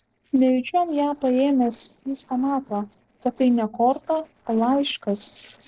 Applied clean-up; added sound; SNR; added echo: neural separator model SepFormer DNS4.